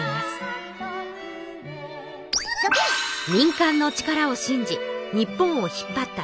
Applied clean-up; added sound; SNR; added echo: none; none; none; none.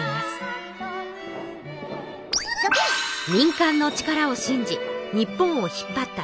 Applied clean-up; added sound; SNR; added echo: none; Fireworks; 17 dB; none.